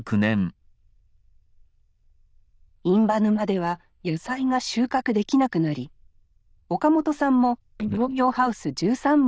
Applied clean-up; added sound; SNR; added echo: neural diffusion model UNIVERSE++.